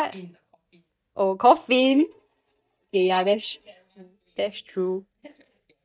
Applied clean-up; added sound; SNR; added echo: neural mask model DeepFilterNet 3.